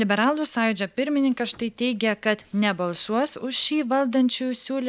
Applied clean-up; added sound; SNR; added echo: none; none; none; none.